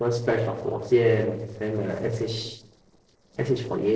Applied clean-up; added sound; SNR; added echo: neural separator model SepFormer DNS4.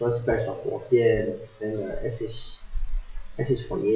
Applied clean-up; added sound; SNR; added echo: classical method WPE with log-MMSE.